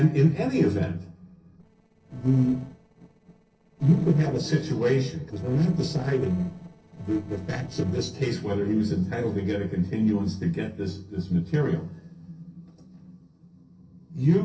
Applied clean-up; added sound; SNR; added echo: neural separator model SepFormer DNS4.